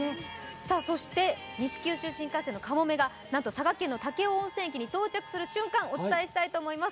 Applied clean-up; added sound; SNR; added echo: none; Wind instrument, woodwind instrument; 19 dB; none.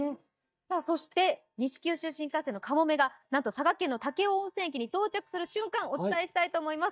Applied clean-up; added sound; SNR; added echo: neural mask model DeepFilterNet 3.